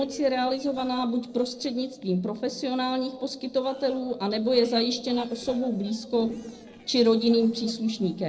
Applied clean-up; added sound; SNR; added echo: neural separator model SepFormer DNS4.